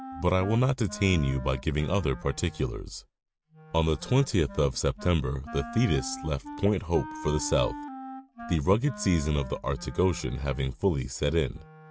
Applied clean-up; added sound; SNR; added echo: none; Wind instrument, woodwind instrument; 15 dB; none.